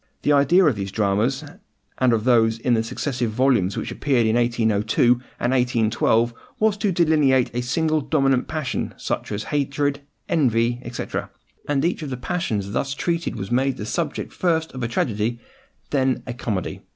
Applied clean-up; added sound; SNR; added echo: none; none; none; none.